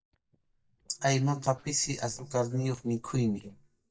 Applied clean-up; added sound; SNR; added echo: neural mask model DeepFilterNet 3.